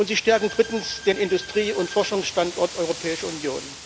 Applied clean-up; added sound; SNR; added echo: none; Bowed string instrument + Wind; 13 dB; none.